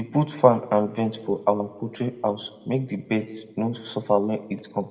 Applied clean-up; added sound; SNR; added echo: none; none; none; reverberation time 1.1 s.